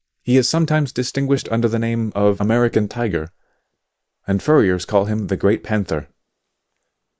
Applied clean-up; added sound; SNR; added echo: neural mask model Resemble Enhance denoiser.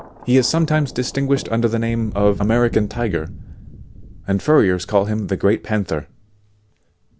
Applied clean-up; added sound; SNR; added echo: none; Thunder; 15 dB; none.